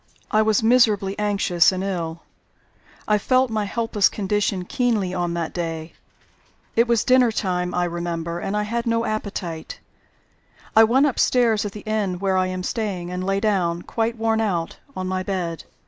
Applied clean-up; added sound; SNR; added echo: none; none; none; none.